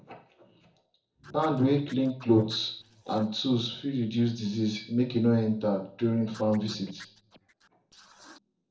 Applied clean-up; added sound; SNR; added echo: neural separator model SepFormer DNS4.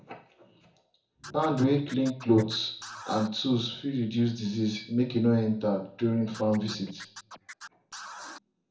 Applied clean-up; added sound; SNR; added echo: none; Scratching (performance technique); 18 dB; reverberation time 0.6 s.